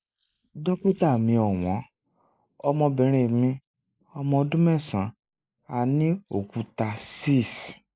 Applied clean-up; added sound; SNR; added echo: neural mask model Resemble Enhance denoiser.